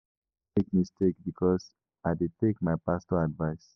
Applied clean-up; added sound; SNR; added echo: neural mask model Resemble Enhance denoiser.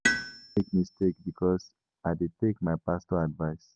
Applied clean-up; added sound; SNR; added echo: none; Tools; 7 dB; none.